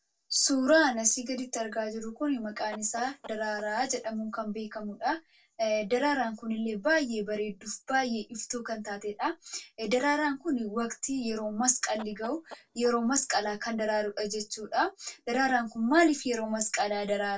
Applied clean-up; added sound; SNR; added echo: neural separator model SepFormer DNS4.